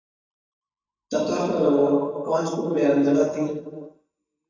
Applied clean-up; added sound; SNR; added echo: neural mask model DeepFilterNet 3.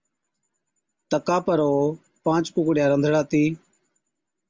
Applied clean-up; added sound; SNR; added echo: none; none; none; none.